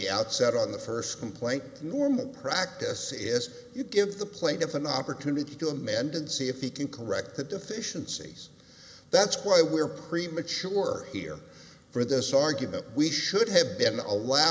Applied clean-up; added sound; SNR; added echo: none; none; none; none.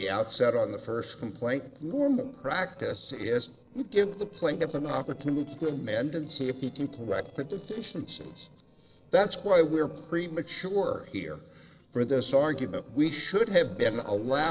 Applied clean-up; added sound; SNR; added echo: neural separator model SepFormer DNS4.